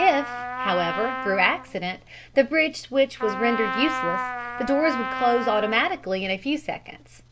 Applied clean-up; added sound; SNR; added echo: none; Trumpet; 7 dB; none.